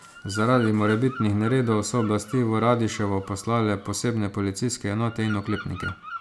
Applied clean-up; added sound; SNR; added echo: none; Bird vocalization, bird call, bird song; 16 dB; none.